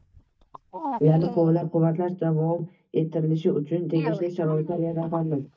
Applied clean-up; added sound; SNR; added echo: neural mask model DeepFilterNet 3.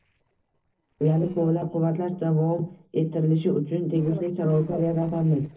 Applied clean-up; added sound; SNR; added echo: neural separator model SepFormer DNS4.